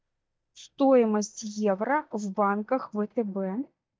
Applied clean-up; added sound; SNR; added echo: neural mask model DeepFilterNet 3.